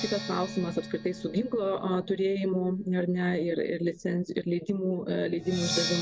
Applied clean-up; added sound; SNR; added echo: none; Percussion; 10 dB; none.